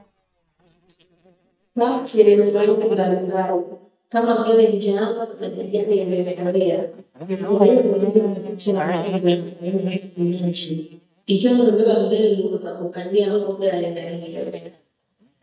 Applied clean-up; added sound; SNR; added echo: neural mask model DeepFilterNet 3.